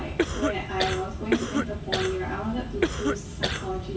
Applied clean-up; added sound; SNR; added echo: none; Cough; 0 dB; reverberation time 1.0 s.